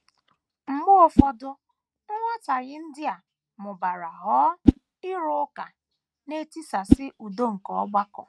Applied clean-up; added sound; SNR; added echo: neural mask model RNNoise.